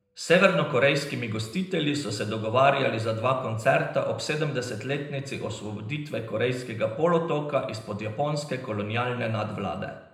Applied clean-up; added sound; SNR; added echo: none; none; none; reverberation time 0.8 s.